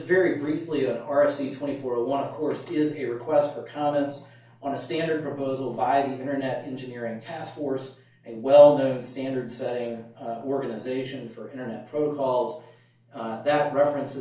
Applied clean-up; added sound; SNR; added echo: none; none; none; reverberation time 0.3 s.